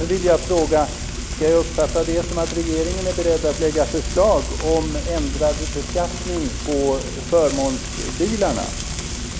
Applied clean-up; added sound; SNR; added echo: none; Frying (food); 5 dB; none.